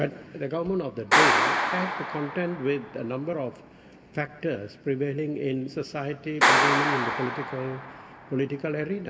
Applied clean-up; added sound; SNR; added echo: none; Clapping; -2 dB; reverberation time 1.4 s.